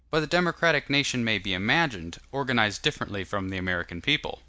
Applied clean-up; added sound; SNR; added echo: none; none; none; none.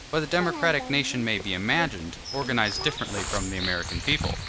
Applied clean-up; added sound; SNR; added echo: none; Bird vocalization, bird call, bird song; 7 dB; none.